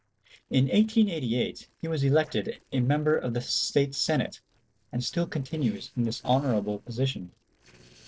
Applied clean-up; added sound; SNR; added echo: neural separator model SepFormer DNS4.